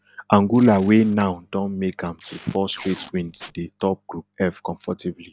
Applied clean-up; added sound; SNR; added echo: none; Packing tape, duct tape; 18 dB; none.